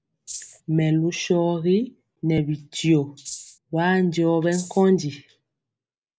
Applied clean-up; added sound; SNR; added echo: neural mask model Resemble Enhance denoiser.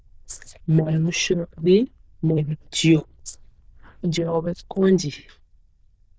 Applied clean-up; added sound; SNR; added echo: neural diffusion model UNIVERSE++.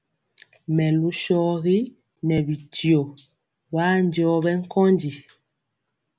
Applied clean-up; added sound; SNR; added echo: none; none; none; none.